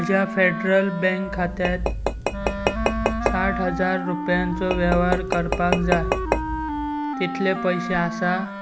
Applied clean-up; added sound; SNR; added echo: none; Tap / Glass + Wind instrument, woodwind instrument; 2 dB; none.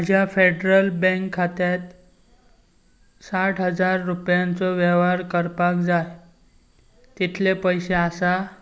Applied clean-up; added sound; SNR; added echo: none; none; none; none.